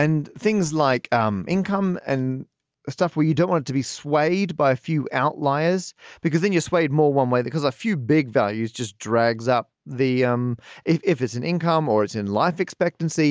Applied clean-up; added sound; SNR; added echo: none; none; none; none.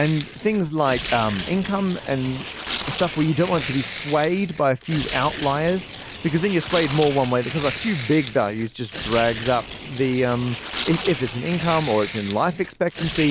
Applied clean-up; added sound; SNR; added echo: none; Tearing; 7 dB; none.